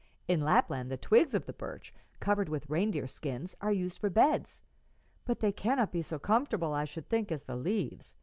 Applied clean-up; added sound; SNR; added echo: none; none; none; none.